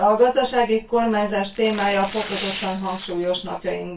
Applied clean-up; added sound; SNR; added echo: none; Tearing; 16 dB; reverberation time 0.2 s.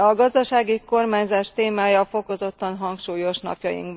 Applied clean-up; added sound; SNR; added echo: none; none; none; none.